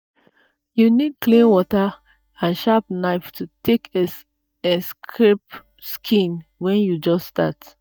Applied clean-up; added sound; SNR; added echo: neural mask model DeepFilterNet 3.